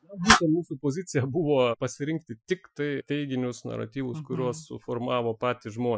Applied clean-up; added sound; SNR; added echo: classical method Wiener filter.